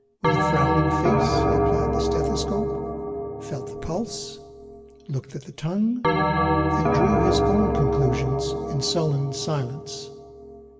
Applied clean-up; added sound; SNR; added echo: none; Bell; -4 dB; reverberation time 0.7 s.